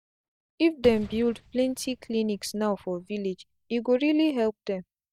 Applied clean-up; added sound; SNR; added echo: neural mask model DeepFilterNet 3.